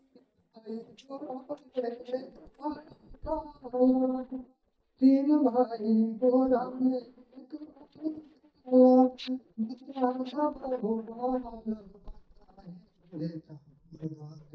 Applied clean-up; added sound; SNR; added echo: neural mask model DeepFilterNet 3.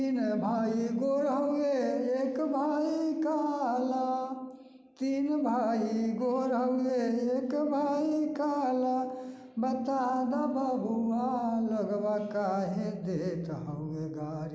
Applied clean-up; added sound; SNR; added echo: none; none; none; none.